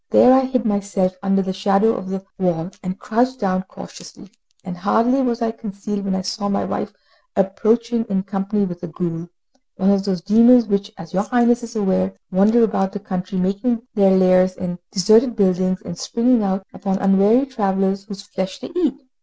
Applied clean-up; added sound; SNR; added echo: none; none; none; none.